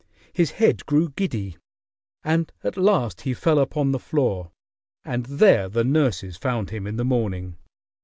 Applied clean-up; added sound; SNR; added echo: none; none; none; none.